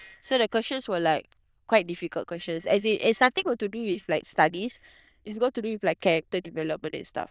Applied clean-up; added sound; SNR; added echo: neural diffusion model UNIVERSE++.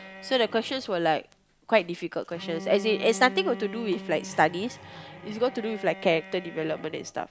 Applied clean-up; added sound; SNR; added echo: none; Bowed string instrument; 15 dB; none.